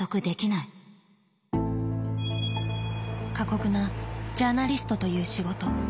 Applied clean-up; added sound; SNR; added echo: none; none; none; none.